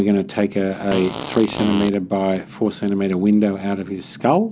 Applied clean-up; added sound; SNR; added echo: none; Fart; 9 dB; none.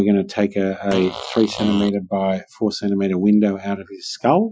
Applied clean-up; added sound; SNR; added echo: classical method Wiener filter.